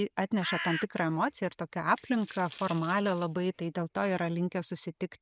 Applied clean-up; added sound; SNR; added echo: none; Coin (dropping) + Bird; 8 dB; none.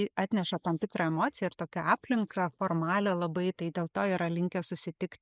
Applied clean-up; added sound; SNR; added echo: neural mask model Resemble Enhance denoiser.